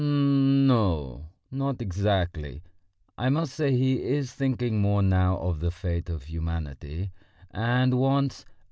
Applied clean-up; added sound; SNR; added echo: none; none; none; none.